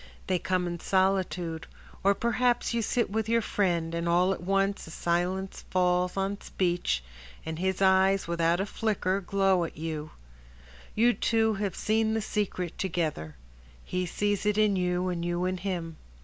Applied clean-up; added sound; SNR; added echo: none; none; none; none.